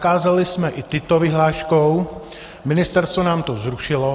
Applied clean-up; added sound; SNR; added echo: none; none; none; none.